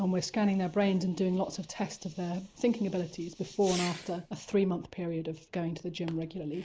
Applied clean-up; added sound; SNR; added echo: none; Fireworks; 18 dB; none.